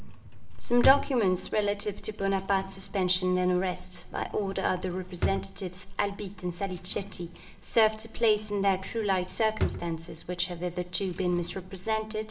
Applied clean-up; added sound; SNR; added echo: none; Drawer open or close; 12 dB; reverberation time 1.3 s.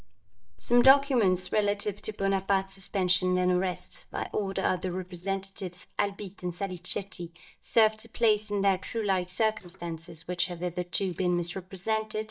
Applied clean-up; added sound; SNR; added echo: neural mask model DeepFilterNet 3.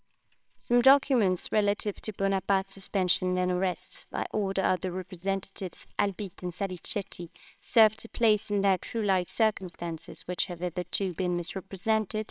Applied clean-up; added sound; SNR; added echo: neural separator model SepFormer WHAMR!.